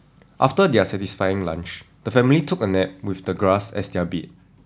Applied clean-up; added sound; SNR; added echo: none; none; none; none.